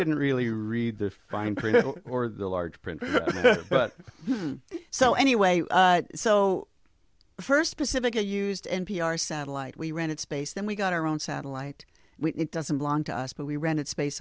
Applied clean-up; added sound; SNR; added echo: none; none; none; none.